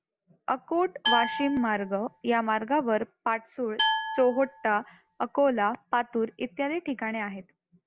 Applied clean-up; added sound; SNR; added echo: none; Glass; 1 dB; none.